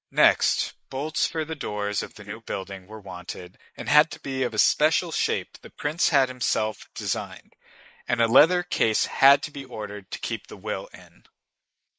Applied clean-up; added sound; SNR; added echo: neural mask model Resemble Enhance denoiser.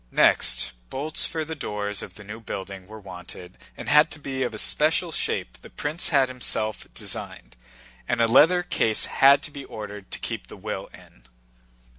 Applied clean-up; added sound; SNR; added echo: none; none; none; none.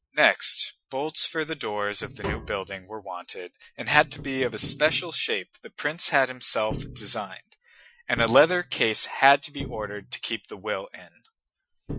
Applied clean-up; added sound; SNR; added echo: classical method Wiener filter.